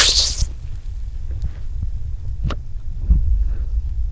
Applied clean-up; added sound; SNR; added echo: neural diffusion model UNIVERSE++.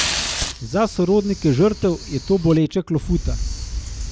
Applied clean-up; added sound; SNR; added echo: none; Fire; 7 dB; none.